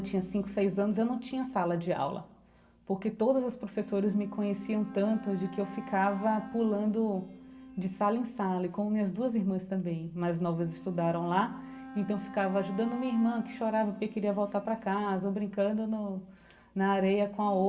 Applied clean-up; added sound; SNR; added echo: none; Wind instrument, woodwind instrument; 18 dB; reverberation time 0.7 s.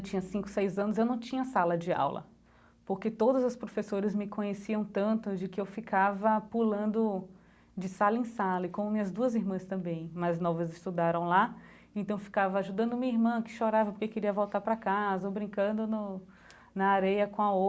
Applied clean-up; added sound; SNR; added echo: none; none; none; none.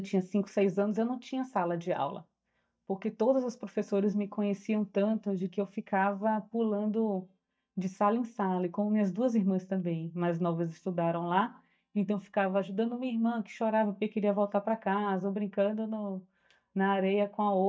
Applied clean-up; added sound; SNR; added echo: neural mask model DeepFilterNet 3.